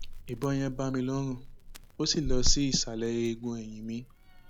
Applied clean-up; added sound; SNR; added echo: none; Crackle; 2 dB; none.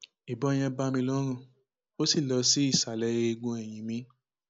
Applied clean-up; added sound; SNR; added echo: none; none; none; none.